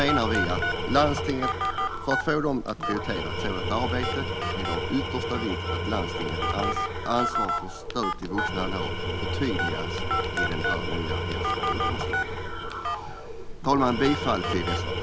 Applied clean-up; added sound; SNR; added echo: none; Tools + Telephone; -1 dB; none.